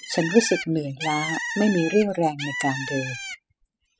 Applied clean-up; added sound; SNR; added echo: classical method spectral subtraction.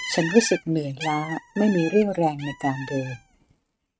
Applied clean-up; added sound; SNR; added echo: neural mask model RNNoise.